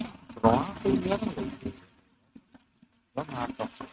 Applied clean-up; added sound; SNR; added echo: neural mask model RNNoise.